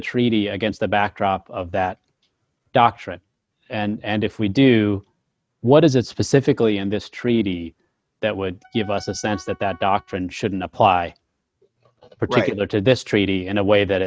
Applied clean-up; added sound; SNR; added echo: neural mask model RNNoise.